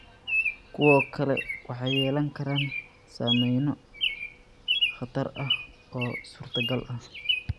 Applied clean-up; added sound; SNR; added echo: none; Bird vocalization, bird call, bird song; 3 dB; none.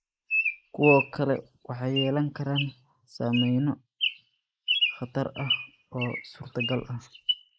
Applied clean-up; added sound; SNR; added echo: neural mask model Resemble Enhance denoiser.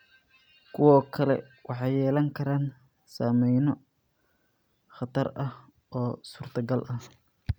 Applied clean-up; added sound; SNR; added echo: none; none; none; none.